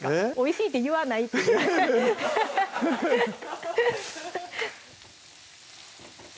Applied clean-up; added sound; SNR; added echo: none; none; none; none.